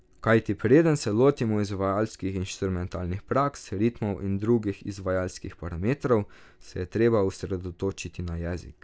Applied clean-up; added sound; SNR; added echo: none; none; none; none.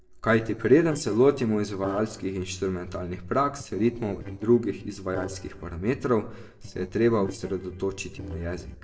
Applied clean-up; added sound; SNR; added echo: neural separator model SepFormer DNS4.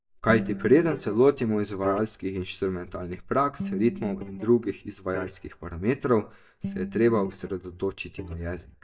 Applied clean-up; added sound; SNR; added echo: neural mask model DeepFilterNet 3.